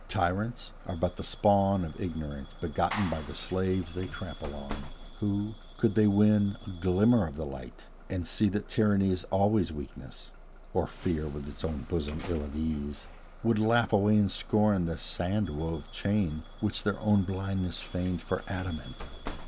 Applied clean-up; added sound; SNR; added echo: none; Clapping + Bus / Alarm; 14 dB; none.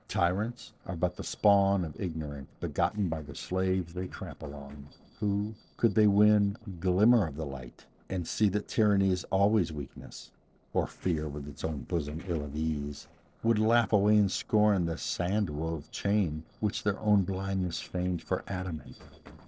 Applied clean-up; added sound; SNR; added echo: neural separator model SepFormer DNS4.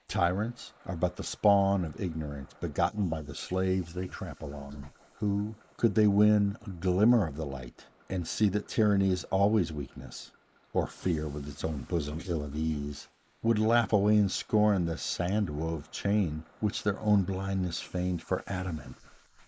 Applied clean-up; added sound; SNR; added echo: neural mask model Resemble Enhance denoiser.